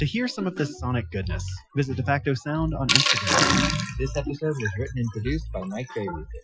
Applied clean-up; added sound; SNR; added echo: classical method Wiener filter.